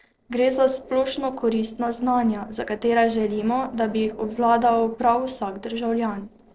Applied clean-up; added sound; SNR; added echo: neural separator model SepFormer DNS4.